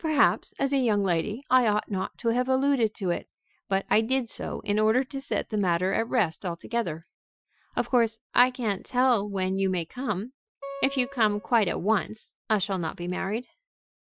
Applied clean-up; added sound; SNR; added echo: classical method Wiener filter.